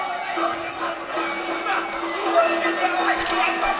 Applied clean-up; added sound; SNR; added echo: none; Writing; 20 dB; reverberation time 2.3 s.